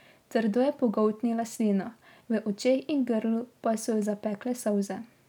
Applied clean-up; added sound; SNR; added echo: none; none; none; none.